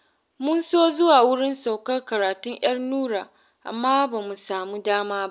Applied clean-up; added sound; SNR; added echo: none; none; none; none.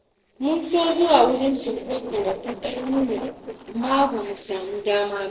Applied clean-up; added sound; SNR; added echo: neural separator model SepFormer DNS4.